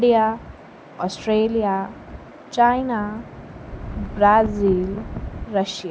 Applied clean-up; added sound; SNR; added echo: none; Wind; 10 dB; none.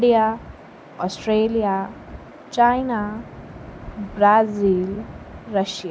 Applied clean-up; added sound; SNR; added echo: none; none; none; none.